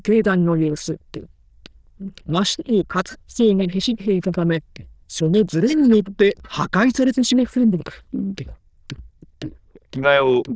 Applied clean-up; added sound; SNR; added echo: neural diffusion model UNIVERSE++.